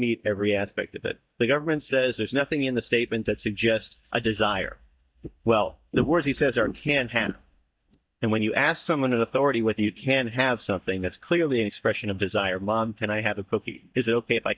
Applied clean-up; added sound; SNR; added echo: neural mask model DeepFilterNet 3.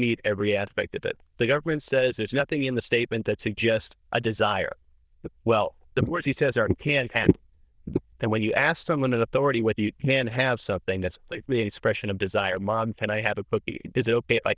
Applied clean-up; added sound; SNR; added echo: neural diffusion model UNIVERSE++.